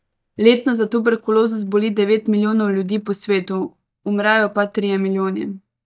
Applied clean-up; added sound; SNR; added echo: neural mask model DeepFilterNet 3.